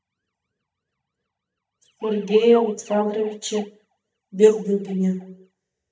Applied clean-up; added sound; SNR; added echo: neural mask model DeepFilterNet 3.